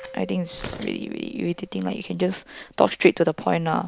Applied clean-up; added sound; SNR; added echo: none; Mallet percussion + Tearing; 18 dB; none.